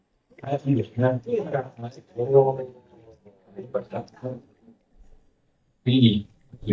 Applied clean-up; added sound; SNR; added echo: neural mask model DeepFilterNet 3.